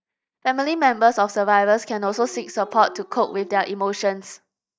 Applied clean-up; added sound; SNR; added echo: neural mask model DeepFilterNet 3.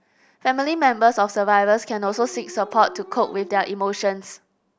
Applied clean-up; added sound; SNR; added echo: none; Dog; 18 dB; none.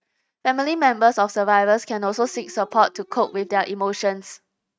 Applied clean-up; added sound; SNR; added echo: neural mask model RNNoise.